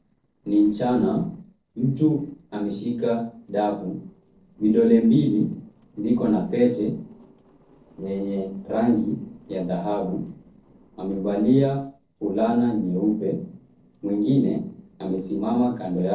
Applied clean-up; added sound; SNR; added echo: neural separator model SepFormer DNS4.